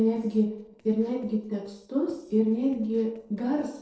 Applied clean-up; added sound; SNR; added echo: neural separator model SepFormer DNS4.